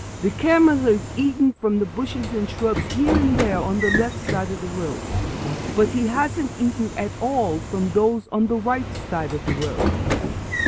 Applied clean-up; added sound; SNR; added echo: none; Sliding door / Train; 5 dB; none.